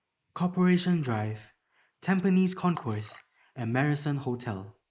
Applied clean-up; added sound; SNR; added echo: neural mask model Resemble Enhance denoiser.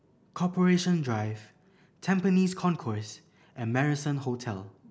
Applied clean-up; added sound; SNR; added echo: none; none; none; none.